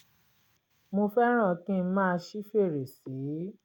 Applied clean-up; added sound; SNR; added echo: none; none; none; none.